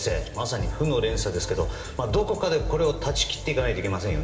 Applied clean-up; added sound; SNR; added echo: none; none; none; reverberation time 3.0 s.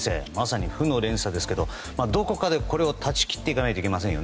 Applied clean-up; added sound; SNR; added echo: none; none; none; none.